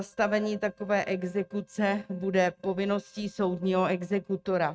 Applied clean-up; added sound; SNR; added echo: neural mask model RNNoise.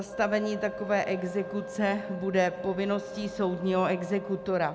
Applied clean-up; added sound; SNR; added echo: none; Wind instrument, woodwind instrument; 12 dB; none.